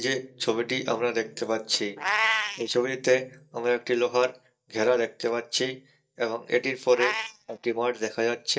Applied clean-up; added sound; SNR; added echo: neural mask model DeepFilterNet 3.